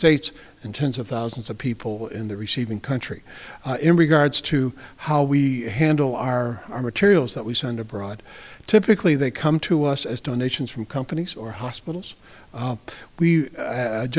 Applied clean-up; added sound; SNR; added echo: none; none; none; none.